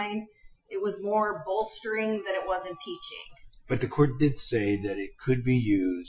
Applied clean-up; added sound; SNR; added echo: classical method Wiener filter.